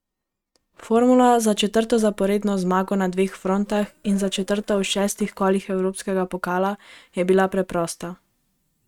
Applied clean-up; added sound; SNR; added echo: neural mask model RNNoise.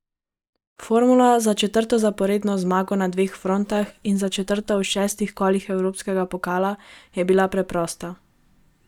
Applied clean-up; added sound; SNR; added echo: neural mask model DeepFilterNet 3.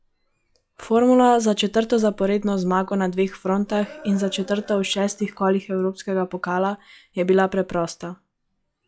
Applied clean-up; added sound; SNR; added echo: classical method log-MMSE.